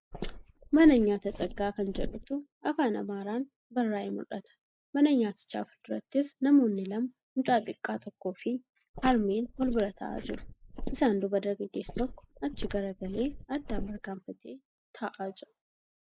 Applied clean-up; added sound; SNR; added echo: neural mask model Resemble Enhance denoiser.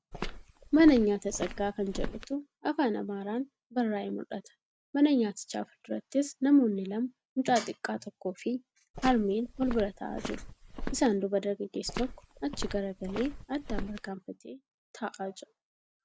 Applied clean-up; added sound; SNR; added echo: none; Walk, footsteps; 8 dB; none.